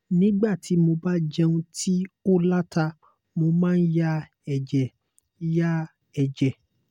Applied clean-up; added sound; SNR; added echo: none; none; none; none.